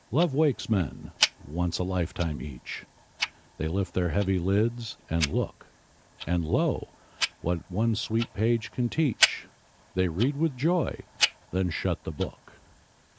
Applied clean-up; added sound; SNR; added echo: neural mask model Resemble Enhance denoiser.